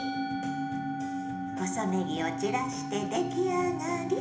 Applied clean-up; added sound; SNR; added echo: none; Musical instrument; 3 dB; reverberation time 1.0 s.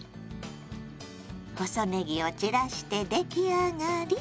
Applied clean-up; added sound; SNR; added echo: none; none; none; none.